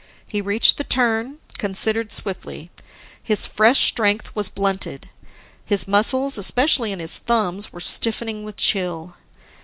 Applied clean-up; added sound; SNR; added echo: none; none; none; none.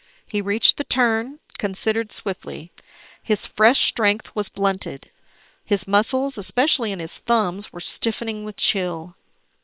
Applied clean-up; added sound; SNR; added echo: neural separator model SepFormer WHAM!.